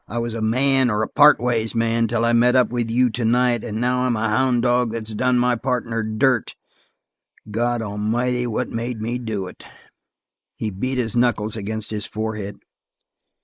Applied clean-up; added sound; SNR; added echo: neural mask model Resemble Enhance denoiser.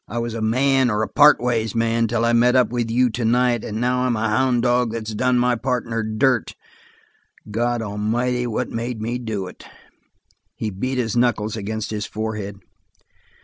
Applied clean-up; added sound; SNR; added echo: none; none; none; none.